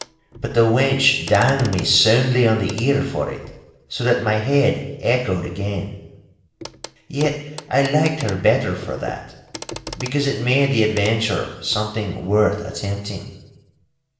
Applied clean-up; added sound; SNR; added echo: none; Clock; 18 dB; reverberation time 0.8 s.